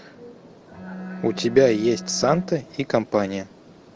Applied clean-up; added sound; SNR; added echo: none; Bowed string instrument; 13 dB; none.